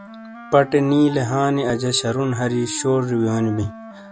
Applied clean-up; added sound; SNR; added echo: none; Wind instrument, woodwind instrument; 16 dB; none.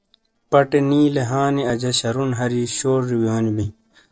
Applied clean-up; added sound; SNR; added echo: neural separator model SepFormer DNS4.